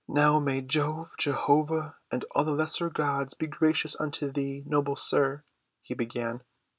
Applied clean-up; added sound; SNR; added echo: none; none; none; none.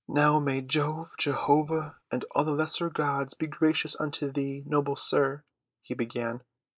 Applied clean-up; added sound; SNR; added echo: neural mask model Resemble Enhance denoiser.